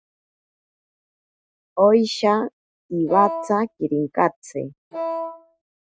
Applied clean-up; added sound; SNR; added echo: neural mask model RNNoise.